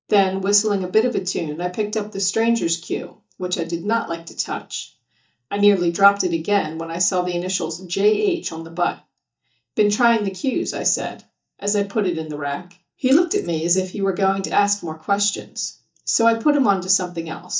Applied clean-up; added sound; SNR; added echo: neural mask model DeepFilterNet 3.